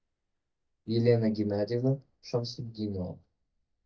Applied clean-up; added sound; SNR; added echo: neural mask model DeepFilterNet 3.